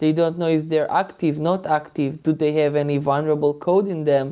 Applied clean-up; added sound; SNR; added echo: none; none; none; none.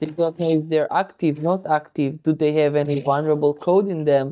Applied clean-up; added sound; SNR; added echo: neural mask model DeepFilterNet 3.